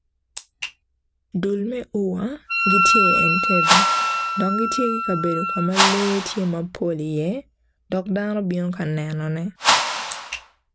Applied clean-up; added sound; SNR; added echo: none; Whoosh, swoosh, swish + Wind instrument, woodwind instrument; -4 dB; none.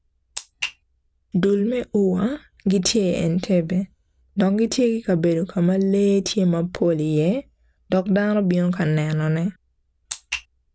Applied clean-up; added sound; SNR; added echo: none; none; none; none.